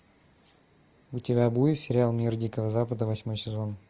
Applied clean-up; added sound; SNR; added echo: none; none; none; none.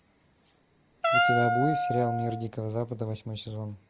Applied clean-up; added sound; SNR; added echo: none; Wind instrument, woodwind instrument; -4 dB; none.